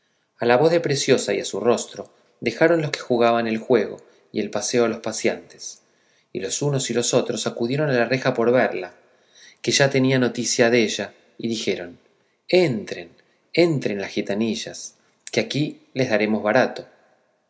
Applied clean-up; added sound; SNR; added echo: none; none; none; none.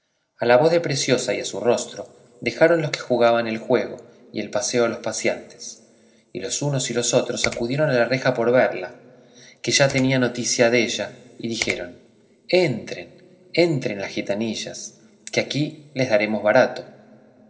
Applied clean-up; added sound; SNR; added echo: neural separator model SepFormer DNS4.